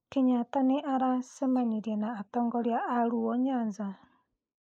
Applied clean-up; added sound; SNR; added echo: neural mask model Resemble Enhance denoiser.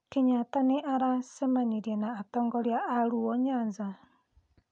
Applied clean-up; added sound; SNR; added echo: none; none; none; none.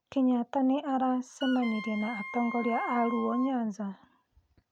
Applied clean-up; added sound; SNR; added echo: none; Wind instrument, woodwind instrument; 10 dB; none.